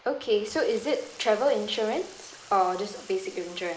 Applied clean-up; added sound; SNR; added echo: neural mask model Resemble Enhance denoiser.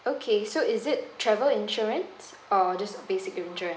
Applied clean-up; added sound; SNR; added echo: none; none; none; none.